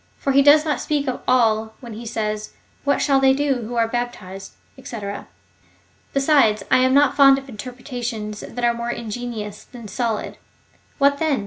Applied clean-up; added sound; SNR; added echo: none; none; none; none.